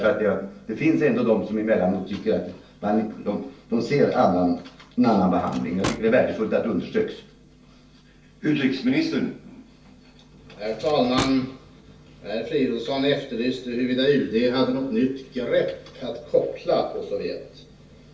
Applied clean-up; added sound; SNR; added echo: none; Drawer open or close / Wood; 11 dB; reverberation time 0.4 s.